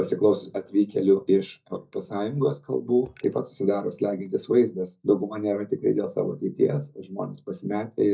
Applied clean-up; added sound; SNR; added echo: neural mask model DeepFilterNet 3.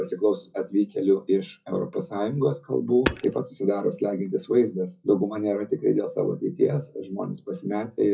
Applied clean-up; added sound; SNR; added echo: classical method WPE with log-MMSE.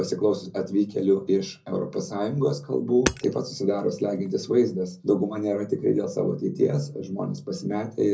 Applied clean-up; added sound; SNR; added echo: none; Hammer; 11 dB; reverberation time 0.4 s.